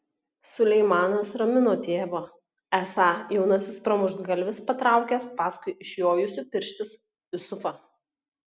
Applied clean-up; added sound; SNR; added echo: none; none; none; none.